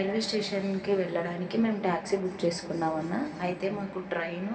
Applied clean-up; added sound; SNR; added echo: none; Bowed string instrument; 17 dB; reverberation time 2.3 s.